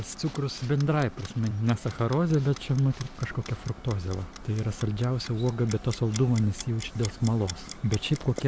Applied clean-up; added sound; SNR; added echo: none; Clock; 17 dB; none.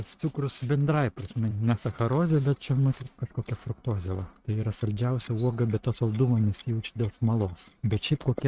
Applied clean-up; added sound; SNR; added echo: neural mask model RNNoise.